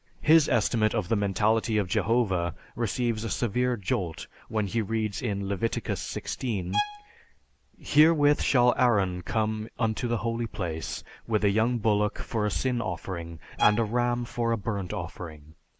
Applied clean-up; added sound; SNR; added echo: none; Bowed string instrument; 10 dB; none.